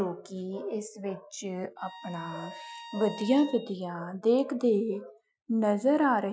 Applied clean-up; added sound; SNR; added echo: classical method Wiener filter.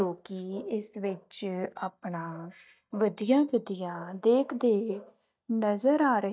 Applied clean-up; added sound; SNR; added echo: neural mask model DeepFilterNet 3.